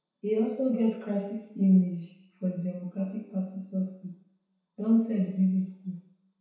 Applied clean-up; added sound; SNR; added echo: none; none; none; reverberation time 0.7 s.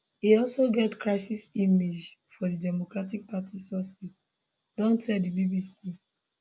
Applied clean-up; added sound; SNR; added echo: none; none; none; none.